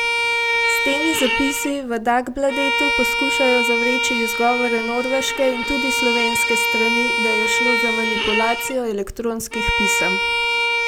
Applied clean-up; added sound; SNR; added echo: none; Bowed string instrument; -2 dB; none.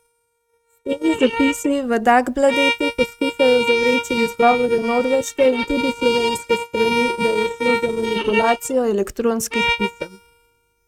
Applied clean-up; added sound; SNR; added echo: neural mask model RNNoise.